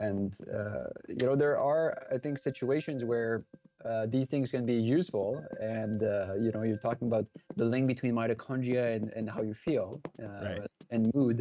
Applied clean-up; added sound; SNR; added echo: neural mask model RNNoise.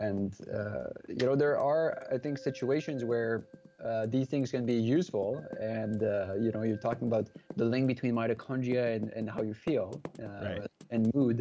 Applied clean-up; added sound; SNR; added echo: none; Keyboard (musical) + Typing; 18 dB; none.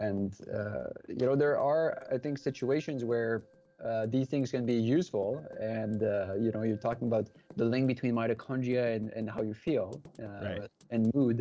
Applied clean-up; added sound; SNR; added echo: neural separator model SepFormer DNS4.